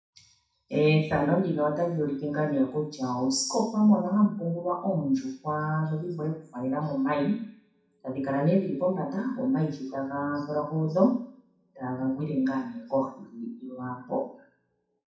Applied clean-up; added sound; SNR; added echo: none; none; none; reverberation time 0.6 s.